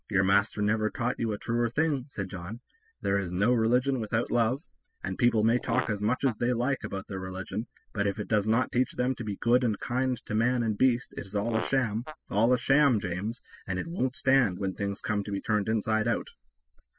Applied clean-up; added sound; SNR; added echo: classical method spectral subtraction.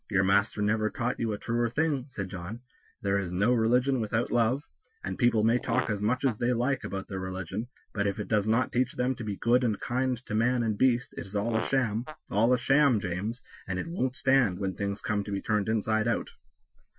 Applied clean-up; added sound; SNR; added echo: classical method Wiener filter.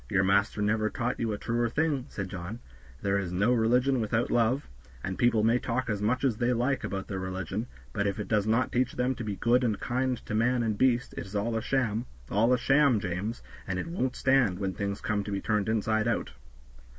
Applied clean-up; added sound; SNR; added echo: none; none; none; none.